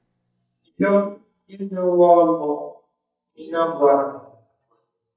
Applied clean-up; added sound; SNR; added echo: neural mask model DeepFilterNet 3.